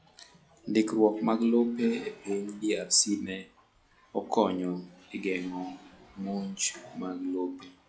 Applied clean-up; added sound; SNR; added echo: classical method log-MMSE.